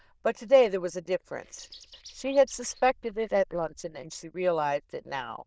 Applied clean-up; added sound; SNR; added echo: neural diffusion model UNIVERSE++.